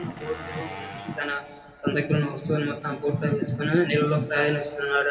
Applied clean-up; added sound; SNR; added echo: none; Engine; 18 dB; reverberation time 1.8 s.